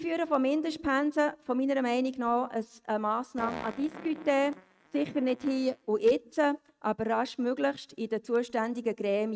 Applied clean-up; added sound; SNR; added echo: neural mask model RNNoise.